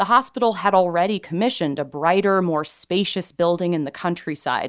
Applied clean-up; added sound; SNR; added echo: none; none; none; none.